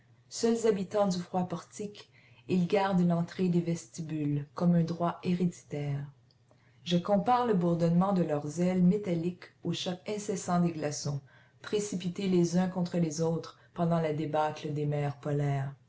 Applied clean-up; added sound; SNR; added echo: none; none; none; none.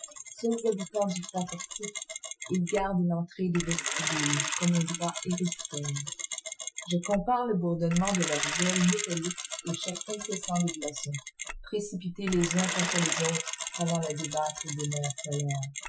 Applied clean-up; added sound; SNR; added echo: classical method Wiener filter.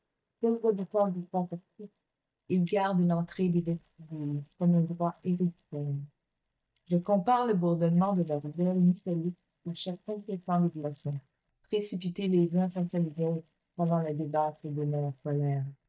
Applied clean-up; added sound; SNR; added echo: neural mask model DeepFilterNet 3.